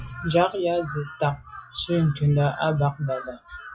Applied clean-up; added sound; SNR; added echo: classical method log-MMSE.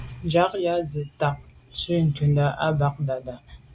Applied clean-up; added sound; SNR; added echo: none; none; none; none.